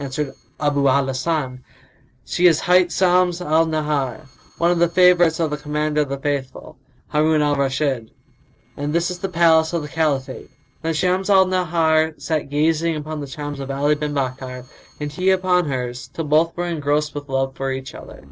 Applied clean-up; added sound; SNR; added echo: neural separator model SepFormer DNS4.